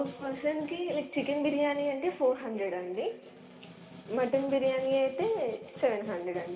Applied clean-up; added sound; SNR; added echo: none; Snare drum; 19 dB; reverberation time 2.2 s.